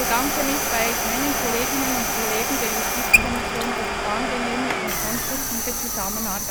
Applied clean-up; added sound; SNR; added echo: none; Sink (filling or washing) / Water tap, faucet + Domestic sounds, home sounds; -5 dB; none.